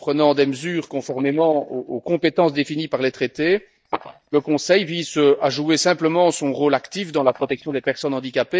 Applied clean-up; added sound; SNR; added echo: neural mask model DeepFilterNet 3.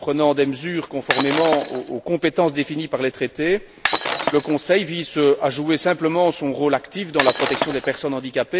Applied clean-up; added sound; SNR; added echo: none; Shatter; 2 dB; none.